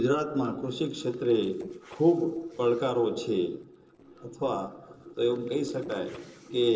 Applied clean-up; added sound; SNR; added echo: neural separator model SepFormer DNS4.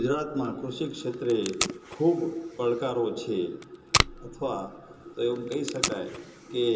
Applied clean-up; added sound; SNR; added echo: none; Packing tape, duct tape; 5 dB; reverberation time 0.2 s.